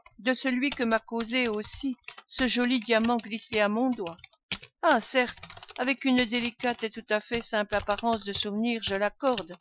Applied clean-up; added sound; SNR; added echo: classical method Wiener filter.